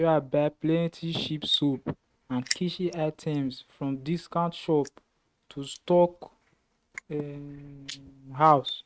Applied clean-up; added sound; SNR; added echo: neural mask model RNNoise.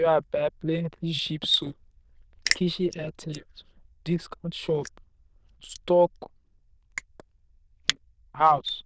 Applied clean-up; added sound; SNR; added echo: neural diffusion model UNIVERSE++.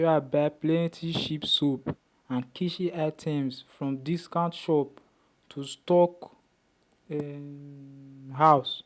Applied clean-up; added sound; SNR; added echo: none; none; none; none.